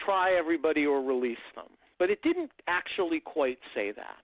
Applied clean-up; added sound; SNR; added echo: none; none; none; none.